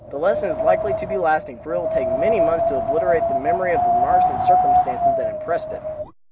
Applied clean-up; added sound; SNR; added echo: none; Wind; -5 dB; none.